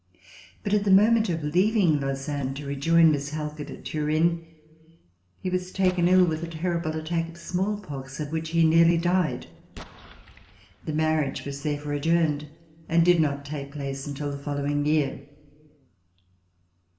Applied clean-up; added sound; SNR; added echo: none; Explosion; 20 dB; reverberation time 1.9 s.